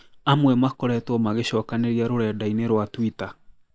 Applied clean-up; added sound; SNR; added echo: neural mask model DeepFilterNet 3.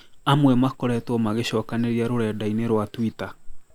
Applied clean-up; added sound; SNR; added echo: none; Cricket / Frog; 14 dB; none.